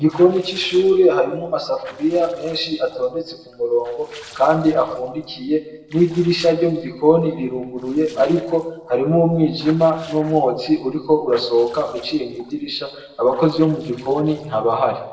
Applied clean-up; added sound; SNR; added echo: neural separator model SepFormer DNS4.